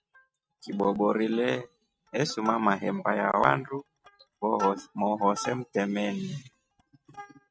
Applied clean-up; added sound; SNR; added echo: neural mask model RNNoise.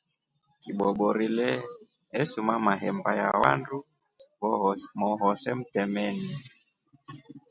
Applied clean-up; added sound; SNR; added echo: none; none; none; none.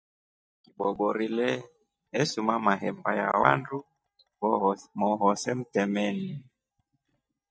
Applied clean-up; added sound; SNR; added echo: neural mask model DeepFilterNet 3.